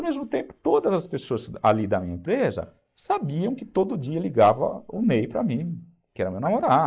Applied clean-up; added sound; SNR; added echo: neural mask model Resemble Enhance denoiser.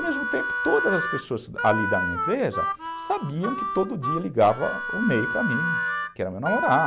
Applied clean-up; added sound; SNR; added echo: none; Harmonica; 3 dB; none.